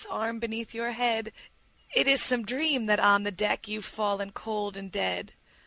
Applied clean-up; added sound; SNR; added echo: none; none; none; none.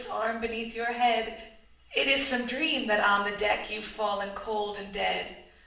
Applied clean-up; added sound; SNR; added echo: none; none; none; reverberation time 0.6 s.